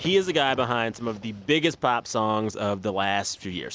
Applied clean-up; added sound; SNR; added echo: none; none; none; none.